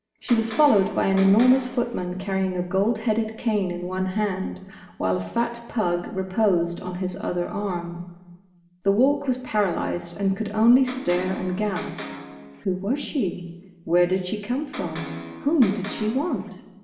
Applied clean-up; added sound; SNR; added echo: none; Electric guitar; 12 dB; reverberation time 1.2 s.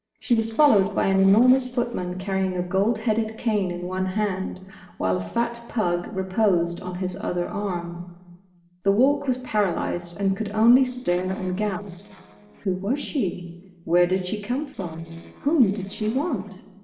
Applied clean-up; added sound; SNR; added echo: neural separator model SepFormer DNS4.